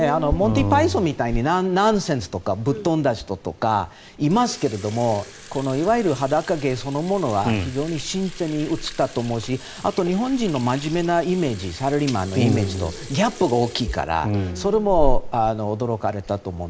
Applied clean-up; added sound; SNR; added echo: none; Sink (filling or washing) / Water tap, faucet; 9 dB; none.